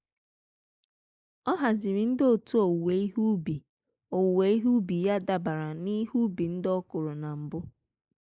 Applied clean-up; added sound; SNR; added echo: neural mask model Resemble Enhance denoiser.